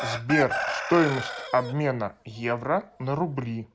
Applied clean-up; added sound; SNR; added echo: none; Chicken, rooster; 7 dB; none.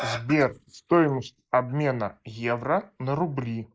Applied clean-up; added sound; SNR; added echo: neural mask model Resemble Enhance denoiser.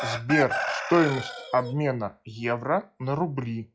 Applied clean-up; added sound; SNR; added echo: classical method log-MMSE.